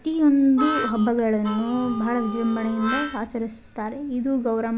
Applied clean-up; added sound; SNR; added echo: none; Harmonica; 8 dB; none.